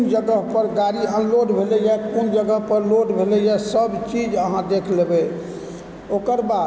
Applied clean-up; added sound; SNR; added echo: none; none; none; none.